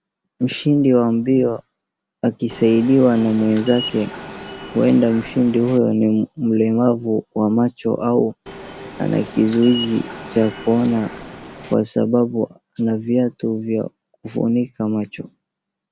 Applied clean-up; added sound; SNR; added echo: none; Subway, metro, underground; 14 dB; none.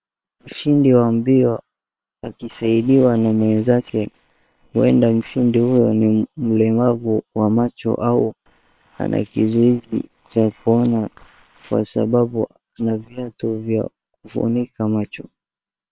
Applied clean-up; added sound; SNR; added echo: neural separator model SepFormer WHAM!.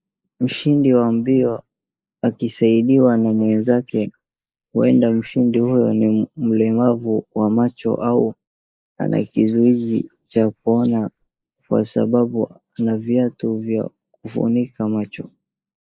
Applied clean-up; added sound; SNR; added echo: neural mask model Resemble Enhance denoiser.